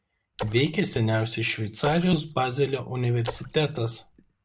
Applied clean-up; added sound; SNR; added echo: none; Splash, splatter; 14 dB; none.